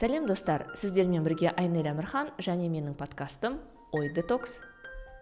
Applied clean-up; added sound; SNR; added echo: none; none; none; none.